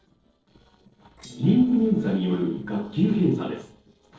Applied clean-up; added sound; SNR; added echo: neural separator model SepFormer DNS4.